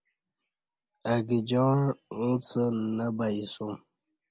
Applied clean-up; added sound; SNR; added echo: none; none; none; none.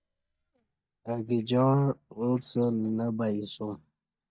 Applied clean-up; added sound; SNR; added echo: neural mask model DeepFilterNet 3.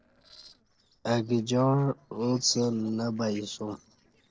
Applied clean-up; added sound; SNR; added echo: neural separator model SepFormer DNS4.